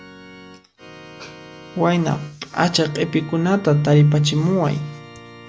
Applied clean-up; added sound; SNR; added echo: none; Organ; 20 dB; none.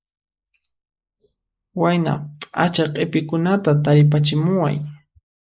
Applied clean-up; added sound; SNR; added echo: neural mask model Resemble Enhance denoiser.